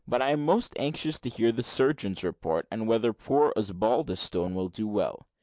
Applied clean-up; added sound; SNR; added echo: none; none; none; none.